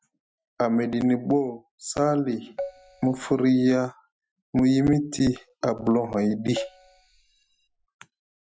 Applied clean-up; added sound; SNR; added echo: classical method Wiener filter.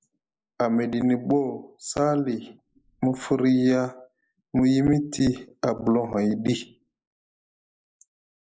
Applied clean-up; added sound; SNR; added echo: neural mask model Resemble Enhance denoiser.